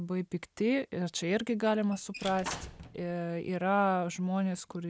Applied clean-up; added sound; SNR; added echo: none; Squeak / Slam / Wood; 11 dB; none.